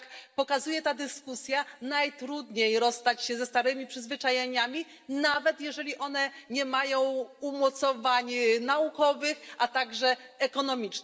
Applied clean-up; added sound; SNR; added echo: none; none; none; reverberation time 1.9 s.